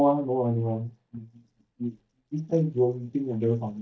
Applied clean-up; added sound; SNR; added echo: neural mask model DeepFilterNet 3.